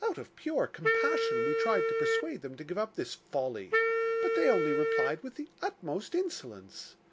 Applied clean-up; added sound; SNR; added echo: none; Wind instrument, woodwind instrument; -4 dB; none.